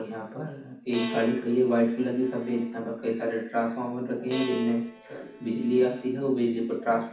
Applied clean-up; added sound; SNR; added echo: none; Bowed string instrument; 14 dB; reverberation time 0.6 s.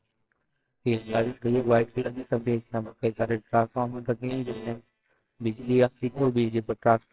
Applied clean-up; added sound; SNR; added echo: neural separator model SepFormer WHAMR!.